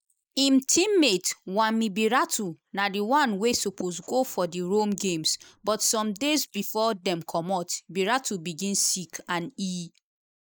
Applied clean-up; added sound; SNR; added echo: neural mask model Resemble Enhance denoiser.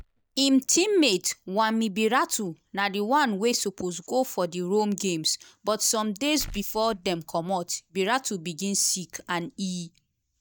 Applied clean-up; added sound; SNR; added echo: neural mask model DeepFilterNet 3.